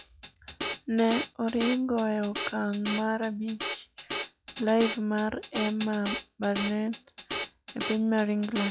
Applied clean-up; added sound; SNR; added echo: classical method log-MMSE.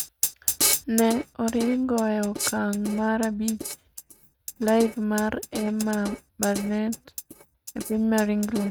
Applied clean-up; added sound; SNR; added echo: neural mask model RNNoise.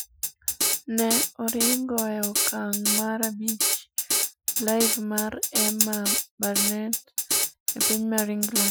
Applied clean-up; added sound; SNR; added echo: classical method Wiener filter.